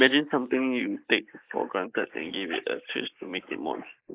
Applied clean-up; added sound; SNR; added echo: neural mask model Resemble Enhance denoiser.